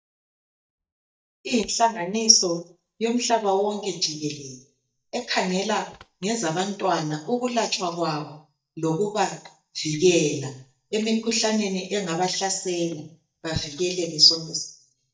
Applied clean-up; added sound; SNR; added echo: neural mask model DeepFilterNet 3.